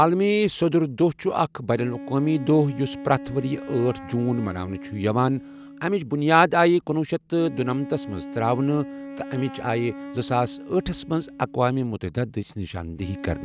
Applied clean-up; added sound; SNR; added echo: none; Wind instrument, woodwind instrument; 15 dB; none.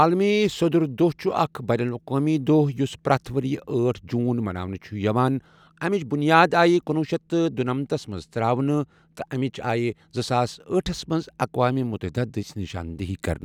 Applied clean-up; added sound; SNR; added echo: none; none; none; none.